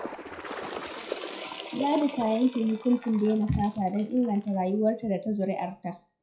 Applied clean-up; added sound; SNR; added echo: classical method WPE with log-MMSE.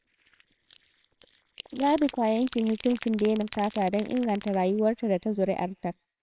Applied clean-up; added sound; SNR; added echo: neural separator model SepFormer WHAMR!.